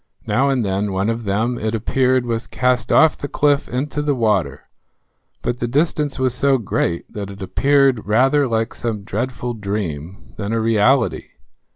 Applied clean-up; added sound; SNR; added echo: none; none; none; none.